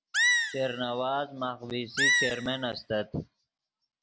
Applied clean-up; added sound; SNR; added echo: none; Animal; -4 dB; none.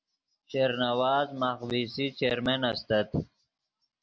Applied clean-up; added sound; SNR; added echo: none; none; none; none.